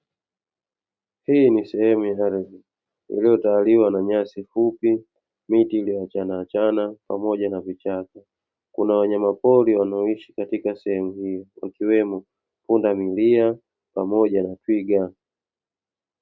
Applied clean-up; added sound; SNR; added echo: none; none; none; none.